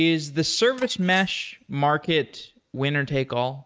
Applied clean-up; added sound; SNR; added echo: neural mask model RNNoise.